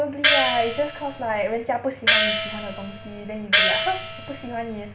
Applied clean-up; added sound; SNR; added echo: none; Gong; -4 dB; none.